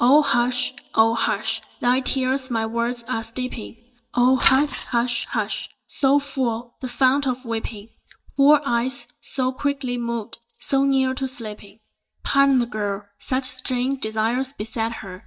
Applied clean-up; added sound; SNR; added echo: neural mask model DeepFilterNet 3.